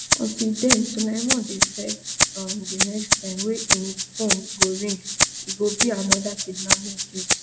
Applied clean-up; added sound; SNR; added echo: none; Rattle (instrument); -4 dB; none.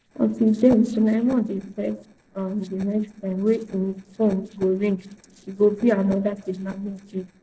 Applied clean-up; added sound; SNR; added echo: neural separator model SepFormer DNS4.